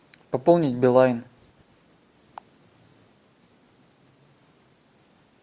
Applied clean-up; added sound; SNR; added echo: none; none; none; none.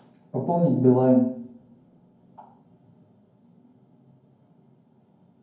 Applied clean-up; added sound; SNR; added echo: none; none; none; reverberation time 0.9 s.